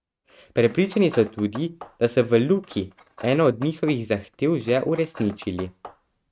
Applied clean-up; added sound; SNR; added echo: neural mask model RNNoise.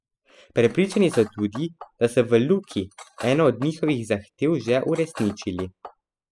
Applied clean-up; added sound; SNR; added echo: classical method spectral subtraction.